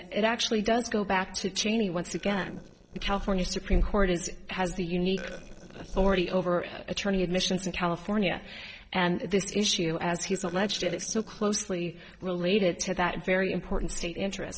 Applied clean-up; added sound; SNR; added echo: neural separator model SepFormer DNS4.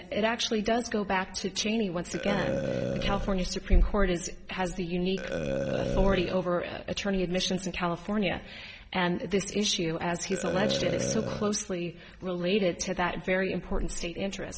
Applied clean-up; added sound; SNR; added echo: none; Burping, eructation; 6 dB; none.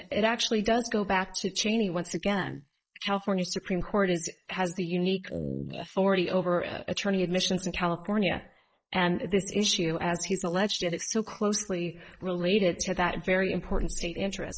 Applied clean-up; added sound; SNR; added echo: neural mask model Resemble Enhance denoiser.